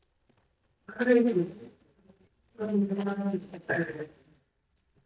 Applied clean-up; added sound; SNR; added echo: neural mask model DeepFilterNet 3.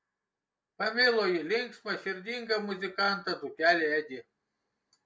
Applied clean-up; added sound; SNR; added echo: none; none; none; none.